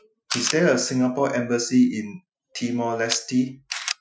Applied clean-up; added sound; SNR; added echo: classical method Wiener filter.